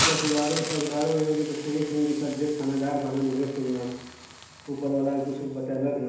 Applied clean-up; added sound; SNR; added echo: none; Hiss; 7 dB; reverberation time 1.0 s.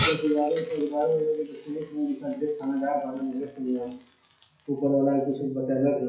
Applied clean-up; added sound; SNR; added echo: classical method WPE with log-MMSE.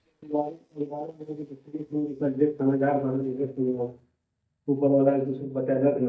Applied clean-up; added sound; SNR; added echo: neural mask model DeepFilterNet 3.